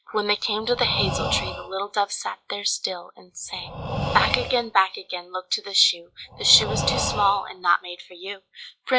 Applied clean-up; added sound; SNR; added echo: classical method log-MMSE.